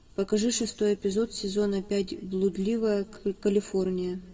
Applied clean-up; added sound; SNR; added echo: none; none; none; reverberation time 1.5 s.